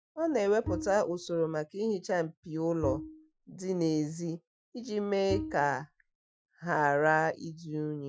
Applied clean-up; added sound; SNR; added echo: classical method Wiener filter.